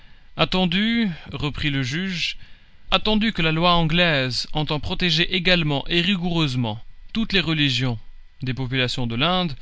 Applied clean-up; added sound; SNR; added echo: none; none; none; none.